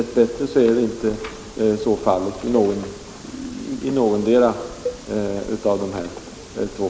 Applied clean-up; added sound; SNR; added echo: none; Cowbell; 15 dB; none.